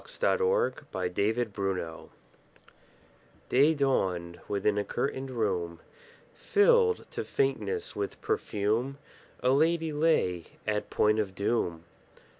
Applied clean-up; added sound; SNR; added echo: none; none; none; none.